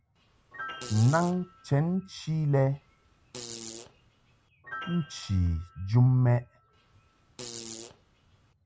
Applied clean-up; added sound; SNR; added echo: none; Fart + Piano; 16 dB; none.